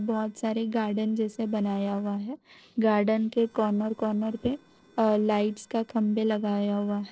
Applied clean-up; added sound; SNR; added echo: neural separator model SepFormer DNS4.